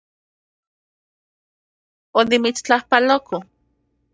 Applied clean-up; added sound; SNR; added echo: neural mask model DeepFilterNet 3.